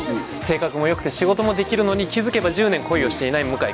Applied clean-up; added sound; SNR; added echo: none; none; none; none.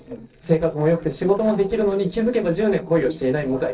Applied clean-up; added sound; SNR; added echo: neural separator model SepFormer DNS4.